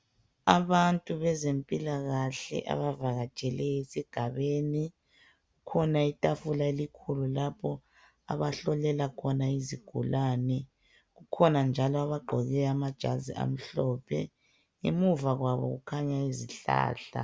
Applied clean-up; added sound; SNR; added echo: none; none; none; none.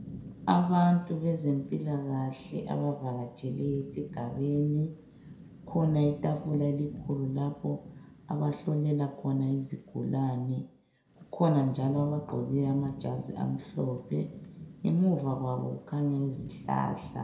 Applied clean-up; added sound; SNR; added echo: none; Rain / Thunderstorm; 15 dB; reverberation time 0.6 s.